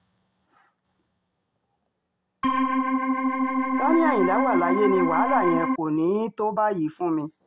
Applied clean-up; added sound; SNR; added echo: none; Organ; -2 dB; none.